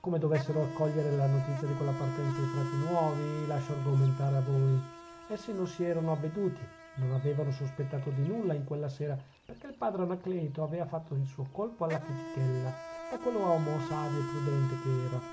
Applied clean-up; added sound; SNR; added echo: none; Insect; 12 dB; none.